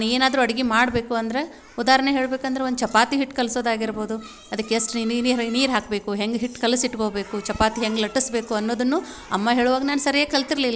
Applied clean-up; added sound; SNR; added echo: none; none; none; none.